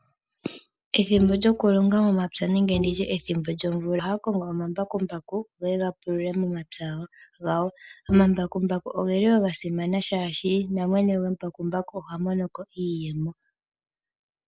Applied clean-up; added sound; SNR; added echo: none; Bowed string instrument; 11 dB; none.